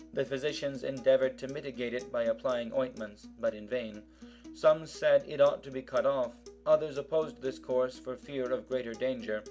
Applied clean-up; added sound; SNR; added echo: none; Acoustic guitar; 20 dB; none.